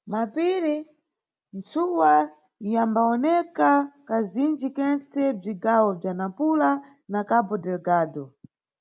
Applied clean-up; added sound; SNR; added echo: none; none; none; none.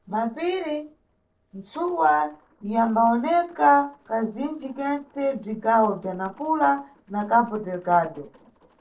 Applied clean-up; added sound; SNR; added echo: neural separator model SepFormer DNS4.